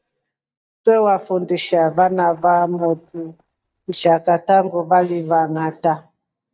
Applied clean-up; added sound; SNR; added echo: neural mask model DeepFilterNet 3.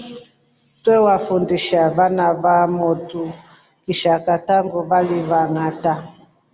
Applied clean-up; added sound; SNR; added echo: none; none; none; none.